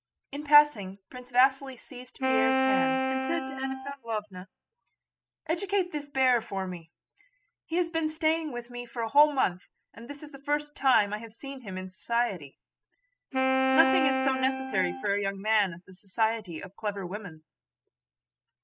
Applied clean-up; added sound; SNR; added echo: classical method spectral subtraction.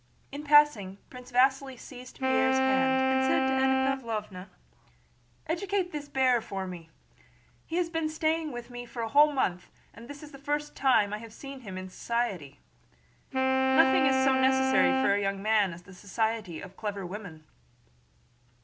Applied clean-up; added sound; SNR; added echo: none; Wind instrument, woodwind instrument; -2 dB; none.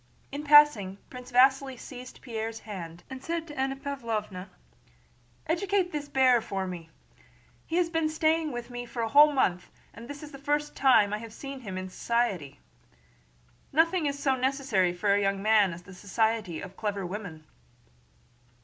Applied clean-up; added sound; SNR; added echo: none; none; none; none.